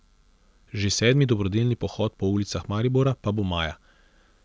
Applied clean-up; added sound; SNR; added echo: none; none; none; none.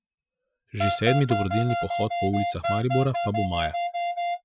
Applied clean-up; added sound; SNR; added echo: classical method Wiener filter.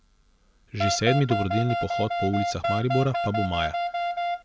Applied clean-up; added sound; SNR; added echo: none; Wind instrument, woodwind instrument; 0 dB; none.